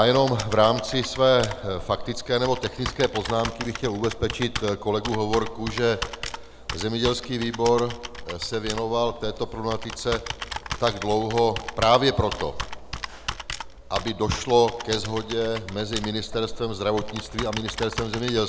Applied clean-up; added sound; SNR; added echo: none; Computer keyboard; 9 dB; none.